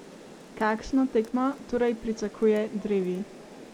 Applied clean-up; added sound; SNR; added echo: none; Rain; 18 dB; none.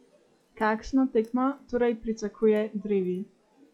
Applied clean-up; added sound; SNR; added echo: classical method log-MMSE.